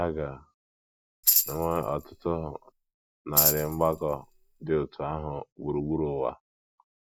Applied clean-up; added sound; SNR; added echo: none; Tambourine; -2 dB; none.